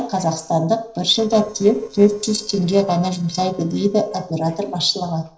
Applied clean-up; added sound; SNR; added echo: neural separator model SepFormer DNS4.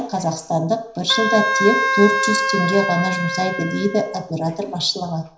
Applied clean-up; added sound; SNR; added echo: none; Wind instrument, woodwind instrument; 3 dB; reverberation time 0.5 s.